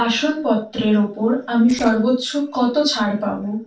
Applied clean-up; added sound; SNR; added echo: neural separator model SepFormer DNS4.